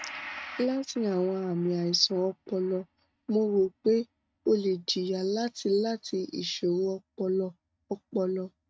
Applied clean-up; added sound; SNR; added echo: neural mask model RNNoise.